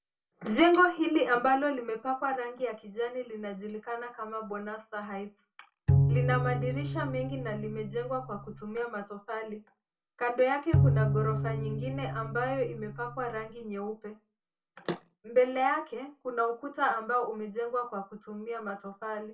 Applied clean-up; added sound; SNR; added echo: none; Bowed string instrument; -2 dB; reverberation time 0.2 s.